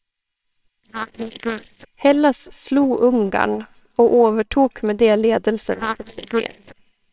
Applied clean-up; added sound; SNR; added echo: neural separator model SepFormer WHAMR!.